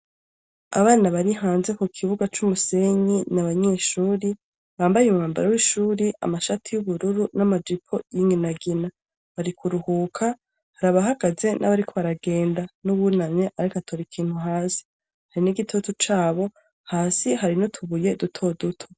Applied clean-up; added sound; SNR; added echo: none; none; none; none.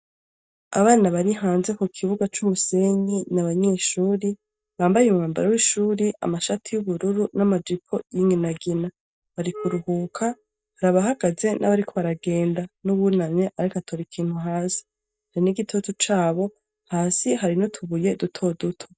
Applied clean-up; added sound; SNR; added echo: neural mask model DeepFilterNet 3.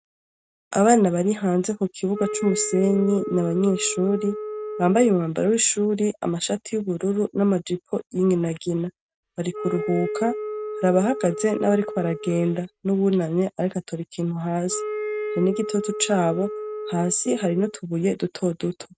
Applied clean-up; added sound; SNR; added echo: neural mask model RNNoise.